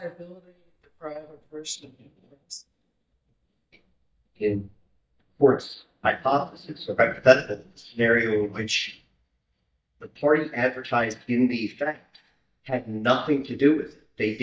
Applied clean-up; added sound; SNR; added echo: neural mask model DeepFilterNet 3.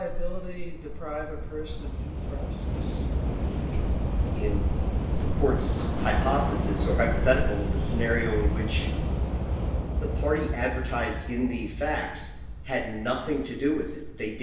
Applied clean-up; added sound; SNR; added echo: none; Subway, metro, underground / Train; -1 dB; reverberation time 0.8 s.